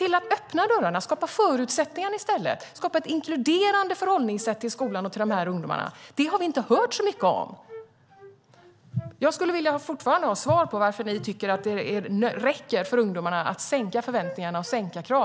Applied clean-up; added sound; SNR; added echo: none; Wind instrument, woodwind instrument; 20 dB; none.